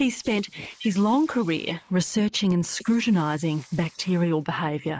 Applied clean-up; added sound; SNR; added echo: neural mask model Resemble Enhance denoiser.